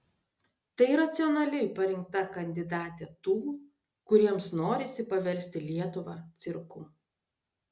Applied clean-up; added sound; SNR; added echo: none; none; none; none.